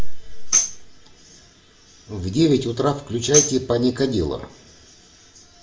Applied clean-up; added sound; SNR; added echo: none; Tambourine; 4 dB; reverberation time 0.4 s.